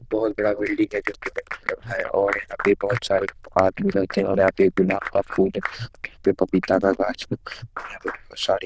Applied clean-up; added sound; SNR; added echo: neural diffusion model UNIVERSE++.